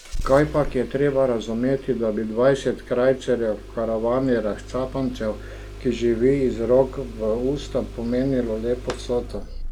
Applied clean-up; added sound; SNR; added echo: none; Engine starting; 12 dB; none.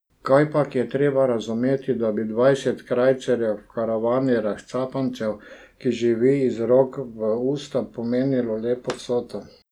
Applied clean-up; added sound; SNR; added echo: none; none; none; none.